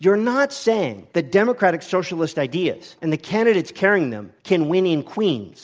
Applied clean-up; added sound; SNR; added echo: none; none; none; none.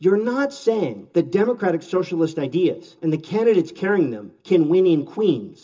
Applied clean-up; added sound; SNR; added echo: none; none; none; reverberation time 0.2 s.